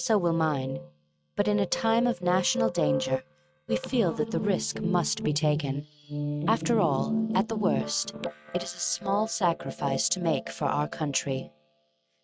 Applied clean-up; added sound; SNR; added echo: neural mask model RNNoise.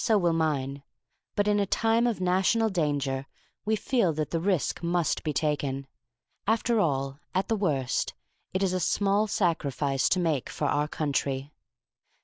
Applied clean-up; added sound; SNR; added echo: none; none; none; none.